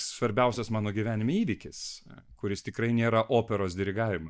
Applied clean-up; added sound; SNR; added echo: neural mask model DeepFilterNet 3.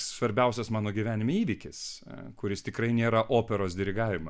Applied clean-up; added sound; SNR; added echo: none; none; none; none.